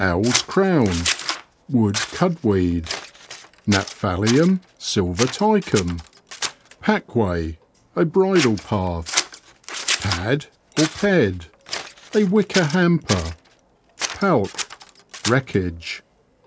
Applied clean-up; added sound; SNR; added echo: none; Scissors; 9 dB; none.